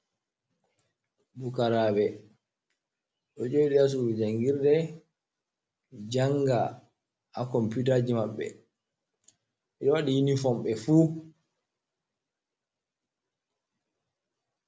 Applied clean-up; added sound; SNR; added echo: none; none; none; none.